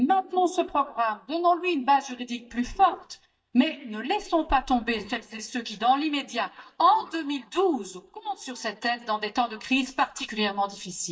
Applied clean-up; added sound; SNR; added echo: neural mask model DeepFilterNet 3.